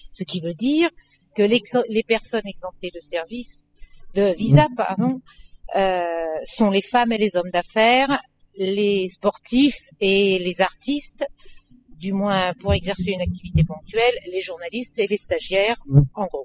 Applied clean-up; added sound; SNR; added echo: classical method spectral subtraction.